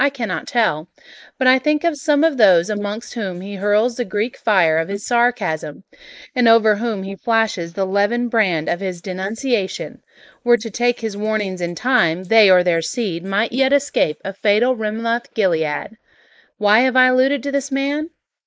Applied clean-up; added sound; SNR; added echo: neural mask model Resemble Enhance denoiser.